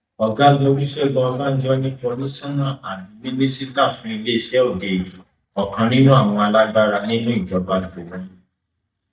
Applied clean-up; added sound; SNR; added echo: neural mask model DeepFilterNet 3.